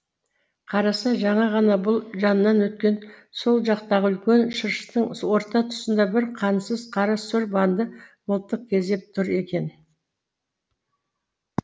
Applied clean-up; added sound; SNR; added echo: none; none; none; none.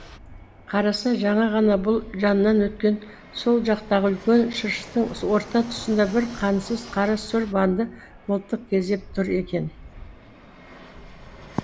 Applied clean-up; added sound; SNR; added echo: none; Fixed-wing aircraft, airplane; 18 dB; none.